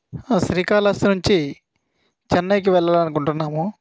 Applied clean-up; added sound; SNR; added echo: none; none; none; none.